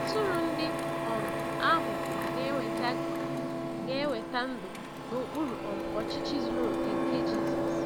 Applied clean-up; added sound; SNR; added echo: none; Printer; -3 dB; none.